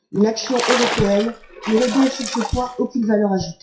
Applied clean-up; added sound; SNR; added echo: classical method WPE with log-MMSE.